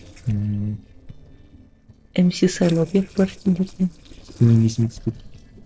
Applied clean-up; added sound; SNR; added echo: neural separator model SepFormer DNS4.